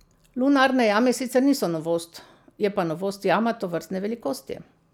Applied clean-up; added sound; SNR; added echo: none; none; none; none.